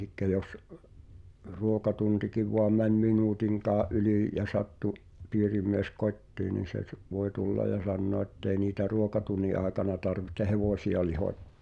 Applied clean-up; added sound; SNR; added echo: none; none; none; none.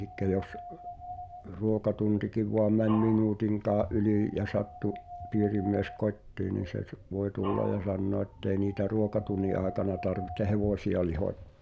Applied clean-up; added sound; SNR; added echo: none; Dog; 16 dB; none.